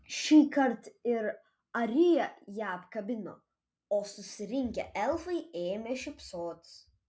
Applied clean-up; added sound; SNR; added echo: none; none; none; none.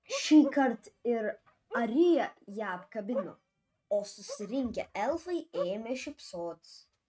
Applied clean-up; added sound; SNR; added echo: neural mask model RNNoise.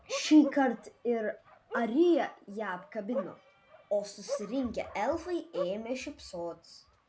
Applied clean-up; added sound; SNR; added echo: none; Bark; 12 dB; none.